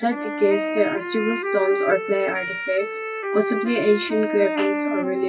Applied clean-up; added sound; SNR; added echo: classical method WPE with log-MMSE.